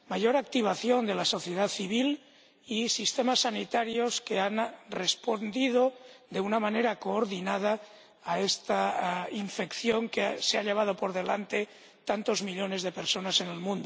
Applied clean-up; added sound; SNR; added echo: none; none; none; none.